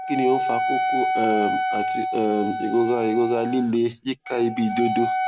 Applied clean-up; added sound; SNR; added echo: none; Wind instrument, woodwind instrument; 2 dB; none.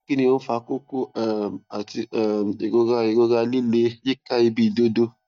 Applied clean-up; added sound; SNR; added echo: neural mask model DeepFilterNet 3.